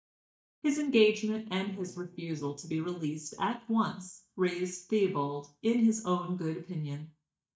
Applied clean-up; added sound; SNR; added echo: neural mask model DeepFilterNet 3.